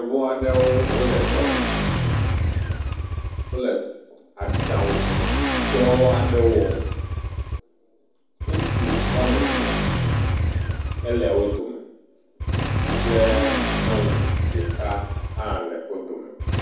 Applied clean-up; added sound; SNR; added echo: none; Motorcycle / Accelerating, revving, vroom; -3 dB; reverberation time 0.9 s.